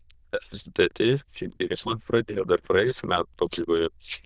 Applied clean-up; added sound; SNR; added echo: neural diffusion model UNIVERSE++.